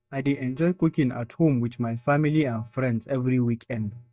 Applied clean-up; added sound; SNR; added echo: neural mask model DeepFilterNet 3.